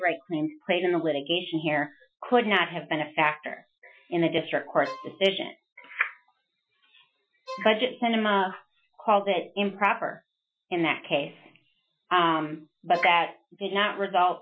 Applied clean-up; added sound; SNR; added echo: classical method Wiener filter.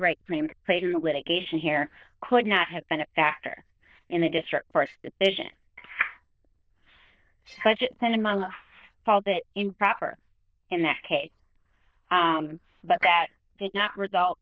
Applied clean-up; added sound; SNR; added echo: neural diffusion model UNIVERSE++.